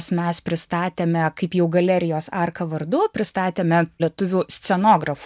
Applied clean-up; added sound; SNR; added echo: none; none; none; none.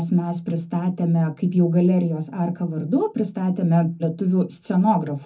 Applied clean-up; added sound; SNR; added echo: none; none; none; reverberation time 0.3 s.